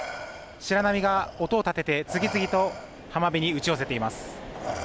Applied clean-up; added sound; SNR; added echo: none; Respiratory sounds; 11 dB; none.